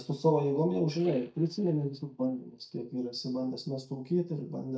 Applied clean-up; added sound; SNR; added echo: neural mask model DeepFilterNet 3.